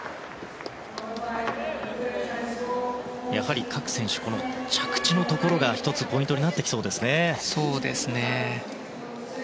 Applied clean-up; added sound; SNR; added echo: none; none; none; none.